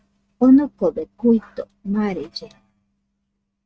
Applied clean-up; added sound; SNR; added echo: neural mask model RNNoise.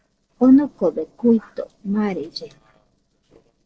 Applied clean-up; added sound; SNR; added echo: neural separator model SepFormer DNS4.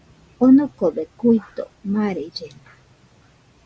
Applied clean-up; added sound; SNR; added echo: none; none; none; none.